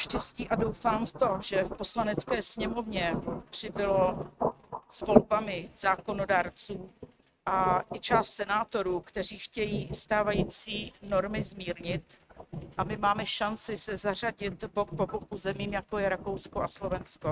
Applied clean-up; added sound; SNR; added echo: neural mask model RNNoise.